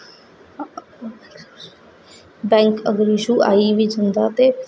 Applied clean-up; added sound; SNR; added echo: none; none; none; none.